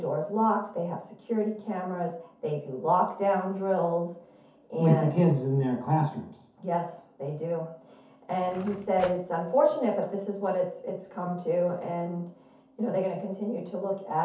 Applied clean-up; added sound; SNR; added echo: none; Cutlery, silverware / Drawer open or close; 15 dB; reverberation time 0.5 s.